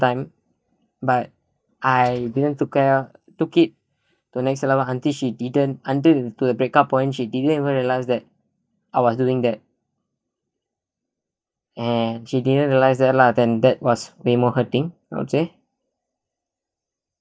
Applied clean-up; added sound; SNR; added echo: neural mask model DeepFilterNet 3.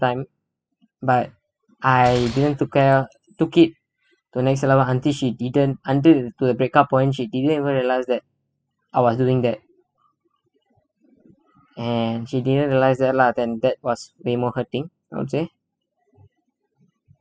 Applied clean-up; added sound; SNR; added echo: classical method spectral subtraction.